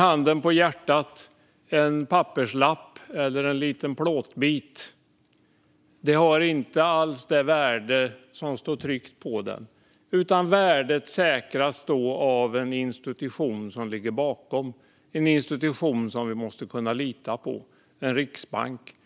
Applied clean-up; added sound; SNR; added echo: none; none; none; none.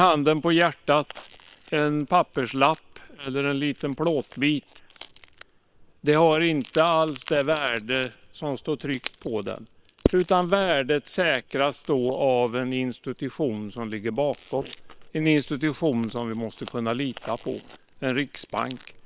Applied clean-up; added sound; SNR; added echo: neural separator model SepFormer WHAM!.